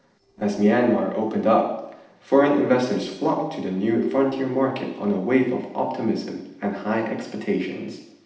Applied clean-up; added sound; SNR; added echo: neural separator model SepFormer DNS4.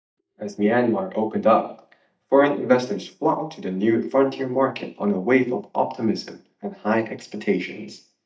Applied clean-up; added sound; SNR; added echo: neural mask model DeepFilterNet 3.